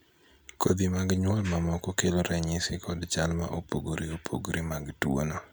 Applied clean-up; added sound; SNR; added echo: none; none; none; none.